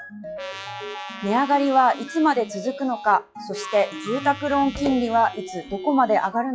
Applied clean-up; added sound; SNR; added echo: classical method log-MMSE.